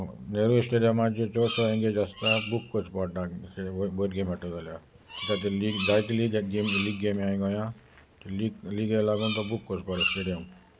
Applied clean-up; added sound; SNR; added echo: none; Bird vocalization, bird call, bird song; 10 dB; none.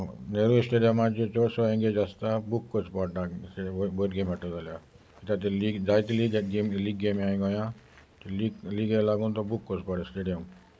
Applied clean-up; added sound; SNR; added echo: none; none; none; none.